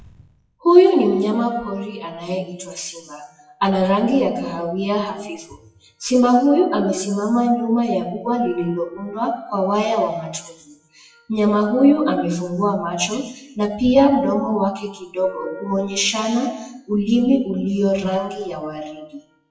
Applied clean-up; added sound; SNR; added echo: classical method WPE with log-MMSE.